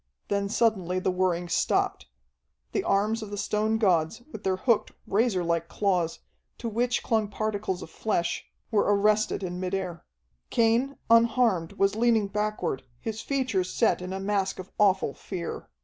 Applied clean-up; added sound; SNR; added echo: none; none; none; none.